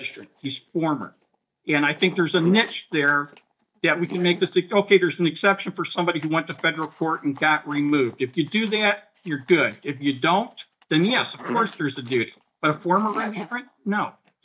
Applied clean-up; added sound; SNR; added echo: neural mask model DeepFilterNet 3.